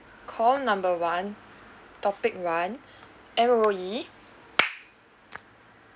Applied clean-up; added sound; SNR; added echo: none; none; none; none.